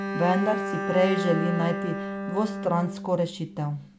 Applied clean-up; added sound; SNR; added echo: none; Bowed string instrument; 4 dB; none.